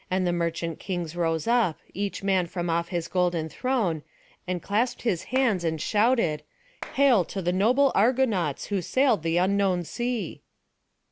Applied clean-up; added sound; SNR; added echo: none; Clapping; 18 dB; none.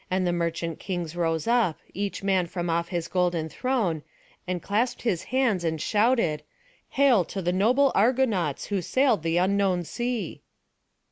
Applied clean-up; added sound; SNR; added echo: none; none; none; none.